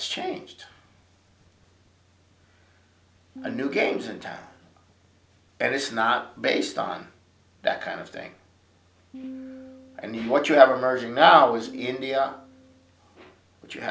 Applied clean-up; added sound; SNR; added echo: none; Piano; 17 dB; none.